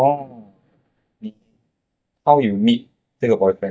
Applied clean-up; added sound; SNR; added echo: neural mask model DeepFilterNet 3.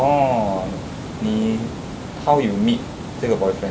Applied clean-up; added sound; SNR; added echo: none; Water; 9 dB; none.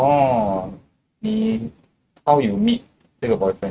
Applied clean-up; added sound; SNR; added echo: neural mask model RNNoise.